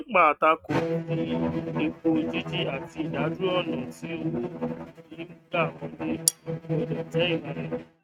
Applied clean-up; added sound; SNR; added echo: neural mask model RNNoise.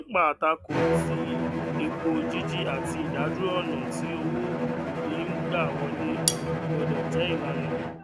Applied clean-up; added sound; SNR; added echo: none; Cutlery, silverware + Bowed string instrument; -3 dB; none.